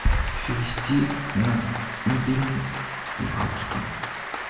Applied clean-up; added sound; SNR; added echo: none; Applause; 6 dB; reverberation time 0.9 s.